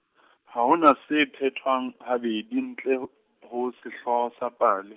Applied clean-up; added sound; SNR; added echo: none; none; none; none.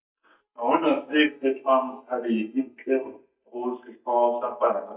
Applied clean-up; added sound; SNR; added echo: neural mask model DeepFilterNet 3.